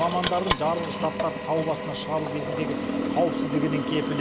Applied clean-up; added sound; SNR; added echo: none; Drill; 1 dB; none.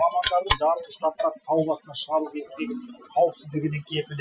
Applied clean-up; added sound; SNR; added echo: classical method Wiener filter.